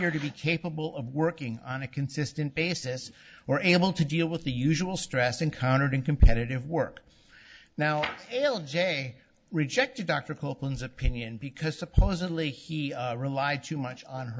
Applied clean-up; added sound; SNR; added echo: none; none; none; none.